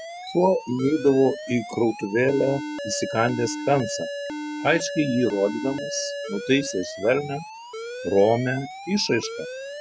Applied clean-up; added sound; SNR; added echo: none; Alarm; 9 dB; none.